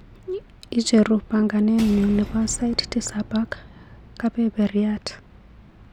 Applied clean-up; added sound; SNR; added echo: none; Shatter / Boom; 16 dB; none.